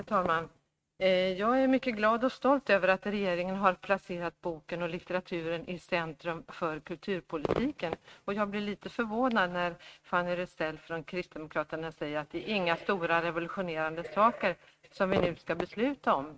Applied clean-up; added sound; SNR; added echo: neural mask model RNNoise.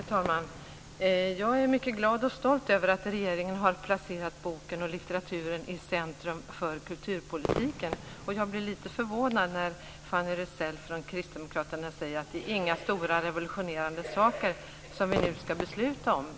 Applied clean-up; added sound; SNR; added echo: none; Crowd / Fireworks; 12 dB; none.